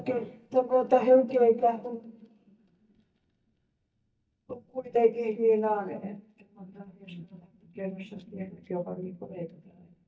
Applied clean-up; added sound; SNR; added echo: neural mask model DeepFilterNet 3.